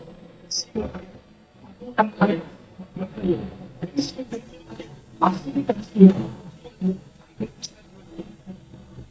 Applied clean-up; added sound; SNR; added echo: neural mask model DeepFilterNet 3.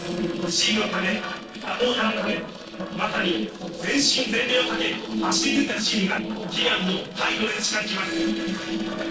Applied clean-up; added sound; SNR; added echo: neural separator model SepFormer DNS4.